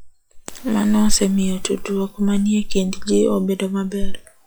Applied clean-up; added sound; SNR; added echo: classical method log-MMSE.